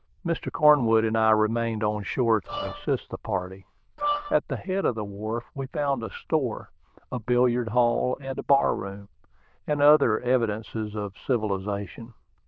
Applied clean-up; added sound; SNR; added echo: neural diffusion model UNIVERSE++.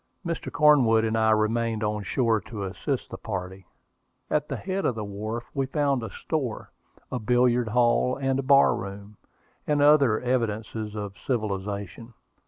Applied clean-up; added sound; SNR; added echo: none; none; none; none.